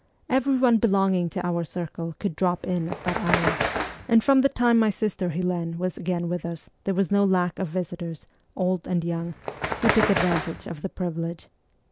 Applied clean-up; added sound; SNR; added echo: none; Bird; 4 dB; none.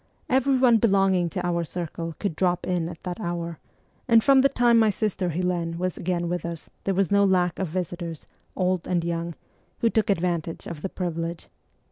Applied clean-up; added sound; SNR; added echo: none; none; none; none.